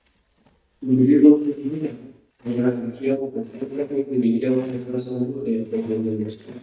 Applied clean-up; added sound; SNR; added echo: neural mask model DeepFilterNet 3.